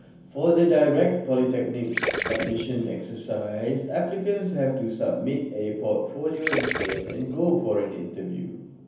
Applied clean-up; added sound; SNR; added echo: none; Gurgling; 6 dB; reverberation time 0.7 s.